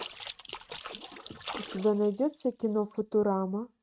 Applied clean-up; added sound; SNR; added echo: neural mask model RNNoise.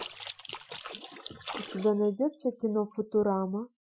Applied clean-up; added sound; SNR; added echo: classical method Wiener filter.